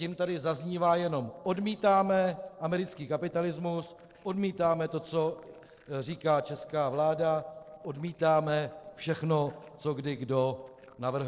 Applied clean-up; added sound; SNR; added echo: neural separator model SepFormer DNS4.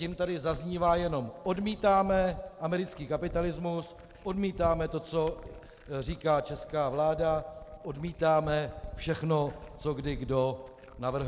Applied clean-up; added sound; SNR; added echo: none; Glass; 14 dB; none.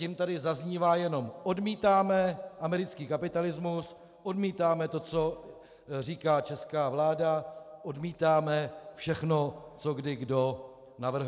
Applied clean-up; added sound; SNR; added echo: none; none; none; none.